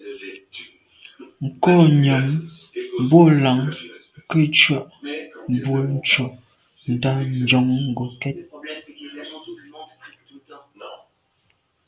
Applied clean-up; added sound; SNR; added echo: none; none; none; none.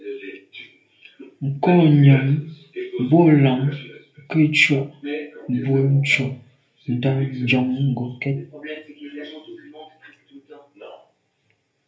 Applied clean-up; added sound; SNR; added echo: none; none; none; reverberation time 0.3 s.